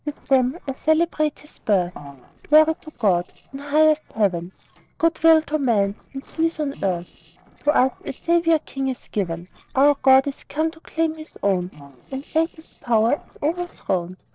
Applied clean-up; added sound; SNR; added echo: neural separator model SepFormer DNS4.